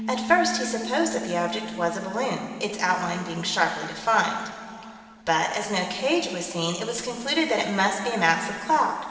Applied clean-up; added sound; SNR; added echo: none; Piano; 14 dB; reverberation time 2.4 s.